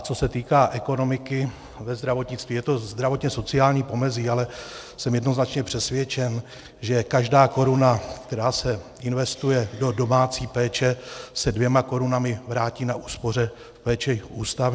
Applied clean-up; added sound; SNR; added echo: none; none; none; none.